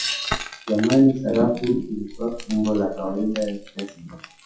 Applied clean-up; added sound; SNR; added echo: classical method WPE with log-MMSE.